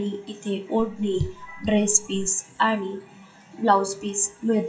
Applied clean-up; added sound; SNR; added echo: classical method WPE with log-MMSE.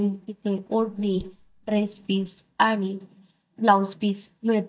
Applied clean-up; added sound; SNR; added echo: neural mask model DeepFilterNet 3.